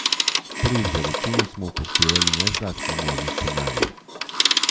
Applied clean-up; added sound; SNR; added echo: none; Telephone; -5 dB; none.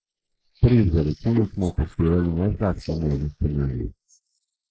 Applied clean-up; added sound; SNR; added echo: neural mask model Resemble Enhance denoiser.